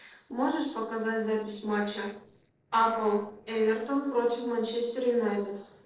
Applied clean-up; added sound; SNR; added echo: neural separator model SepFormer DNS4.